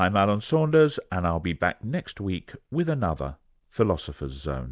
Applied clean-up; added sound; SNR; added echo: none; none; none; none.